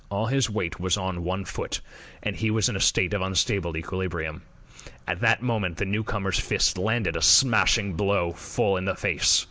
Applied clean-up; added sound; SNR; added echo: none; none; none; none.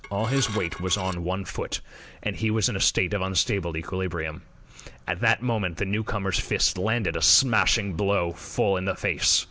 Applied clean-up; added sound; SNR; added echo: none; Dishes, pots, and pans / Glass; 12 dB; none.